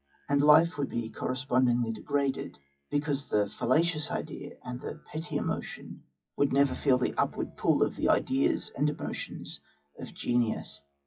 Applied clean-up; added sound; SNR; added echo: classical method WPE with log-MMSE.